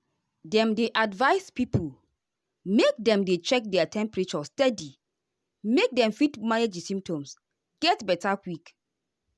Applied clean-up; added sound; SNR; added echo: none; none; none; none.